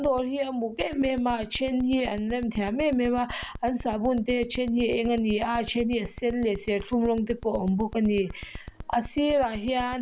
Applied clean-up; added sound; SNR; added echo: none; Alarm; 12 dB; none.